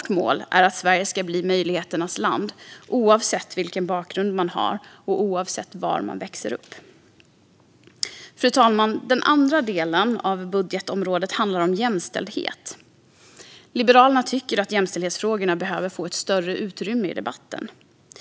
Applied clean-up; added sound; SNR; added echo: none; none; none; none.